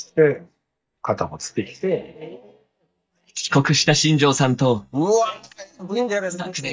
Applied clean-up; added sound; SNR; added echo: neural mask model DeepFilterNet 3.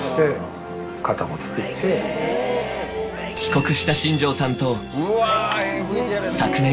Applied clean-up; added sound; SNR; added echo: none; Sneeze; 17 dB; reverberation time 0.2 s.